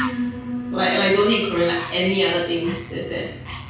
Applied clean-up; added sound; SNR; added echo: none; Bird; 17 dB; reverberation time 0.6 s.